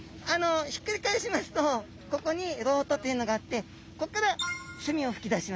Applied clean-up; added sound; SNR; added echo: none; none; none; none.